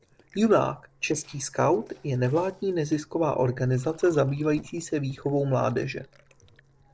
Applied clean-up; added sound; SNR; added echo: neural separator model SepFormer DNS4.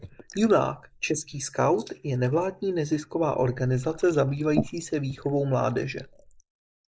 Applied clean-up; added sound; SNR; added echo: neural mask model Resemble Enhance denoiser.